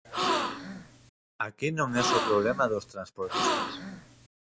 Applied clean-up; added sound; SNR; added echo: none; Gasp; -1 dB; none.